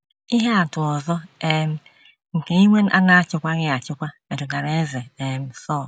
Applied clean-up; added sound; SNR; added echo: none; none; none; none.